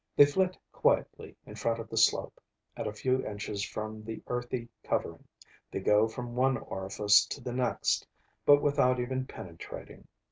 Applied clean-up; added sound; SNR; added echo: none; none; none; none.